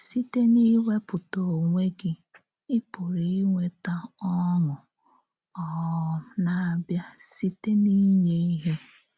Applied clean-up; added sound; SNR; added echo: none; none; none; none.